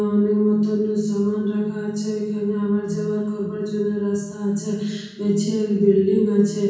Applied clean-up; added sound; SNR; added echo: none; none; none; reverberation time 1.2 s.